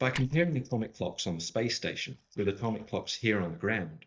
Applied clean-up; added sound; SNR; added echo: neural mask model DeepFilterNet 3.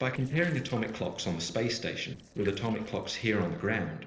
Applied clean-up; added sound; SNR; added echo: neural separator model SepFormer DNS4.